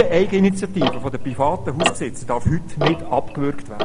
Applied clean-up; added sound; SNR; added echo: none; Tick-tock; 4 dB; none.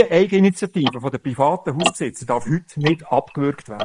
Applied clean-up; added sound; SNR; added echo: neural mask model Resemble Enhance denoiser.